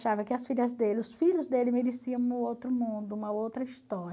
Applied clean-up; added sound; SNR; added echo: none; none; none; none.